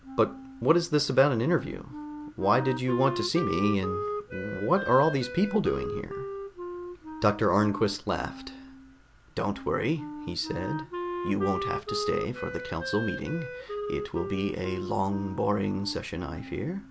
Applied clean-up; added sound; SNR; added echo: none; Wind instrument, woodwind instrument; 8 dB; none.